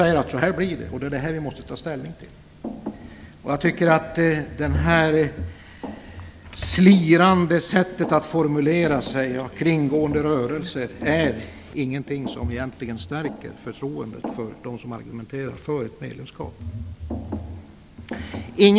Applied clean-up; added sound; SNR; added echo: none; Thump, thud; 17 dB; none.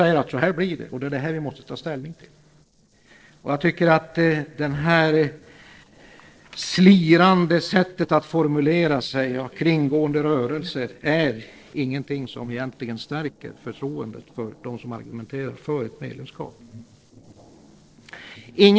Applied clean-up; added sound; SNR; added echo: neural separator model SepFormer DNS4.